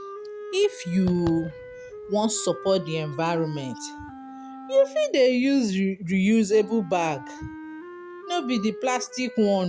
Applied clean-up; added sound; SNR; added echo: none; Fireworks + Wind instrument, woodwind instrument; 15 dB; none.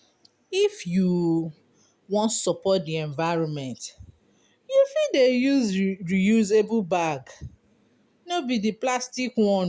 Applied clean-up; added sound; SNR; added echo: none; none; none; none.